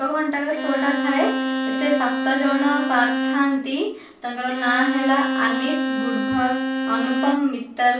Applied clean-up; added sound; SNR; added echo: none; Bowed string instrument; 2 dB; reverberation time 0.3 s.